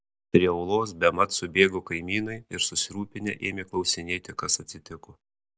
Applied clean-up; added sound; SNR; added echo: none; none; none; none.